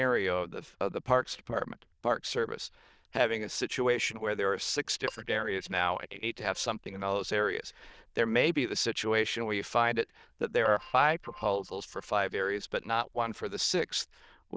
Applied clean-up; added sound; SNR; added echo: neural diffusion model UNIVERSE++.